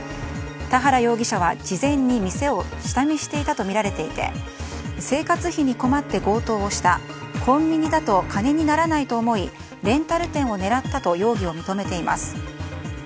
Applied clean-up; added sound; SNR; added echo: none; Bowed string instrument; 18 dB; none.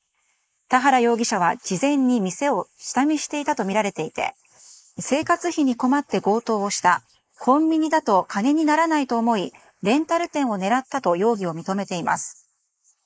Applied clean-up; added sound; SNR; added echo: neural mask model Resemble Enhance denoiser.